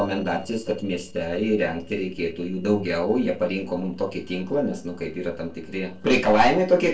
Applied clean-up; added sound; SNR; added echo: neural separator model SepFormer DNS4.